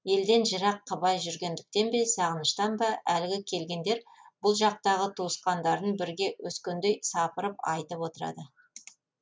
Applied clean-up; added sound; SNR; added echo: none; none; none; none.